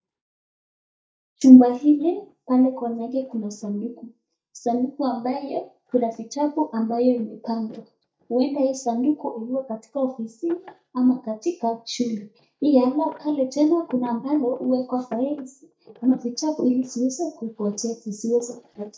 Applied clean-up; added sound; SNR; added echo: neural mask model DeepFilterNet 3.